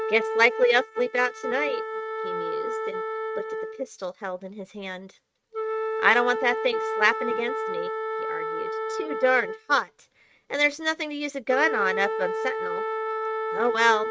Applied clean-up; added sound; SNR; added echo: neural mask model RNNoise.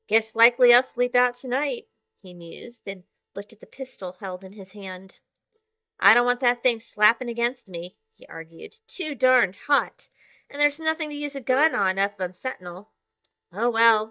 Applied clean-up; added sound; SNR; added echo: neural mask model DeepFilterNet 3.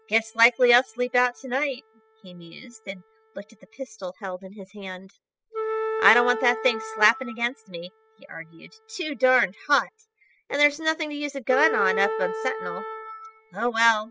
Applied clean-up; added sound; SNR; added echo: classical method spectral subtraction.